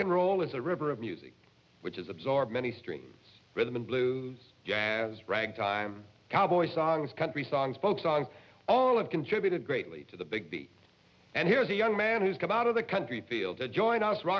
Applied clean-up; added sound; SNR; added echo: none; none; none; none.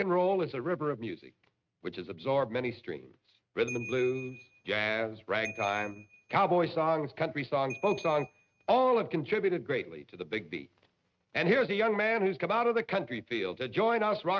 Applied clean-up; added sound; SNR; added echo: neural mask model RNNoise.